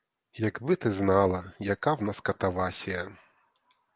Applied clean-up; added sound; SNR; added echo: none; none; none; none.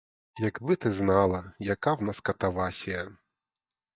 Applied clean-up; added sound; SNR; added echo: neural mask model DeepFilterNet 3.